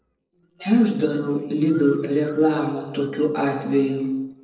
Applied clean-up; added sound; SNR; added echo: neural separator model SepFormer DNS4.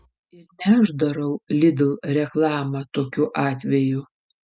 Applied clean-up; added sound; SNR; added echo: none; none; none; none.